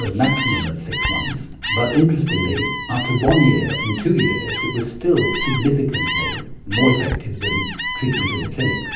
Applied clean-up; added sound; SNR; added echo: none; Gull, seagull; 4 dB; reverberation time 0.6 s.